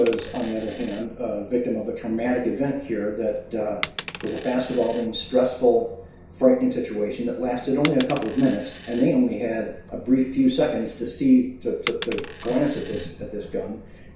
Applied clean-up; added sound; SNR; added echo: none; Coin (dropping); 16 dB; reverberation time 0.6 s.